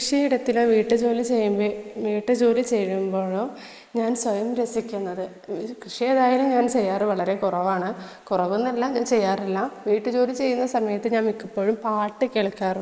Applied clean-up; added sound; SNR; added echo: neural mask model Resemble Enhance denoiser.